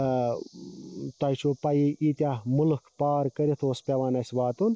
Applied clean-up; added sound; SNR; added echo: neural mask model Resemble Enhance denoiser.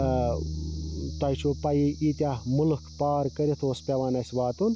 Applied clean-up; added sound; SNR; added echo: none; Bass guitar; 10 dB; none.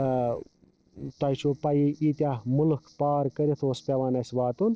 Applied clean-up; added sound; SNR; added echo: neural separator model SepFormer DNS4.